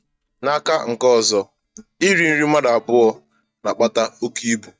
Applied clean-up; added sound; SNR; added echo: neural mask model DeepFilterNet 3.